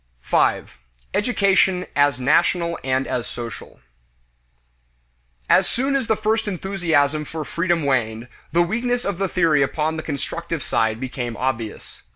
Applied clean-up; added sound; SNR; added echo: none; none; none; none.